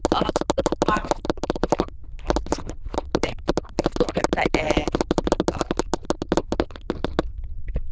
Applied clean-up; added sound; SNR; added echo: neural diffusion model UNIVERSE++.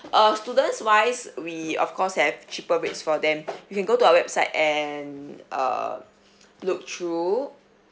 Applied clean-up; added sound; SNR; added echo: none; none; none; none.